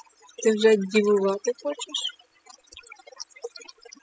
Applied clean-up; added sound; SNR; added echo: classical method spectral subtraction.